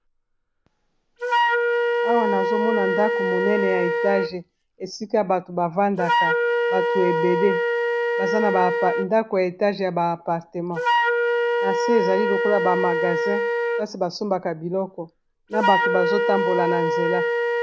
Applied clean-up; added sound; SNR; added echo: none; Wind instrument, woodwind instrument; -1 dB; none.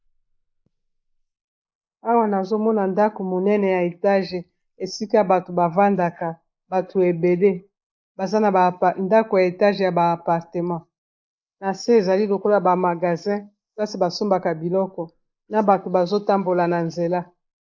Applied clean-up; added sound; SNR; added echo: neural mask model Resemble Enhance denoiser.